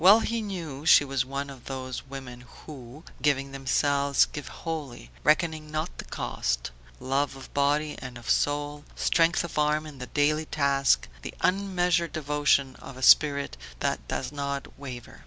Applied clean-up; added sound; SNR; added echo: none; none; none; none.